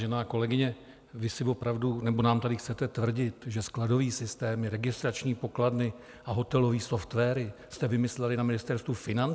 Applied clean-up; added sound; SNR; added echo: none; none; none; none.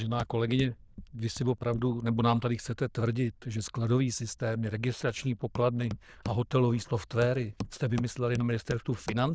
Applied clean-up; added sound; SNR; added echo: neural diffusion model UNIVERSE++.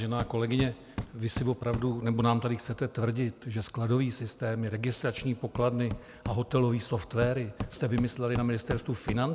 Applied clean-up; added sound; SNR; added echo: none; Hammer; 12 dB; none.